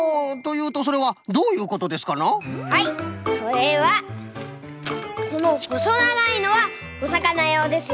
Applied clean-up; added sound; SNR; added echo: none; none; none; none.